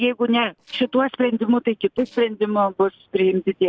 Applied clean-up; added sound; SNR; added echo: neural separator model SepFormer DNS4.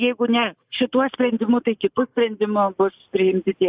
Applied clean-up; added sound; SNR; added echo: neural mask model Resemble Enhance denoiser.